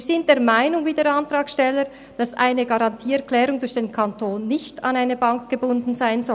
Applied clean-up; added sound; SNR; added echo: none; none; none; none.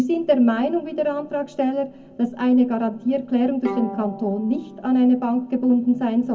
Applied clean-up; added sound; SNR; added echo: none; Bowed string instrument; 19 dB; reverberation time 0.3 s.